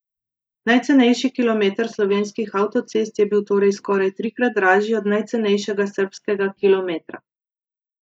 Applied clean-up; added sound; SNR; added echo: neural mask model Resemble Enhance denoiser.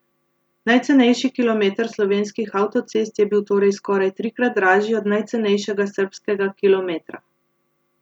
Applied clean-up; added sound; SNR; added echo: none; none; none; none.